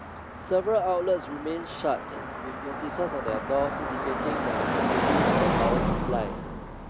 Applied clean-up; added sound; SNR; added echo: none; Car passing by; -2 dB; none.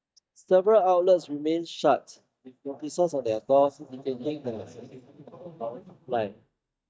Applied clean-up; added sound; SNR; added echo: neural mask model DeepFilterNet 3.